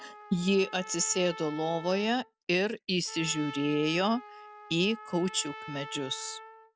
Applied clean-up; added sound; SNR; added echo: none; Trumpet; 15 dB; none.